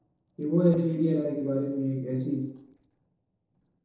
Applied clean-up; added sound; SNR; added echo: neural separator model SepFormer DNS4.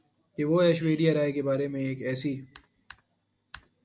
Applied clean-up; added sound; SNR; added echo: none; none; none; none.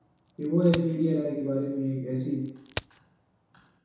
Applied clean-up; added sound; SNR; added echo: none; Crack; 11 dB; reverberation time 0.8 s.